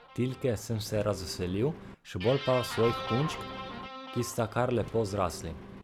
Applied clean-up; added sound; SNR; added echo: none; Engine + Guitar; 10 dB; none.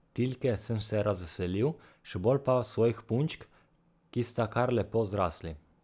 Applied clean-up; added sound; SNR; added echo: none; none; none; none.